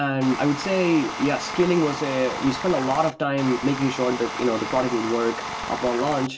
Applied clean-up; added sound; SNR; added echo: none; Tools; 8 dB; reverberation time 0.2 s.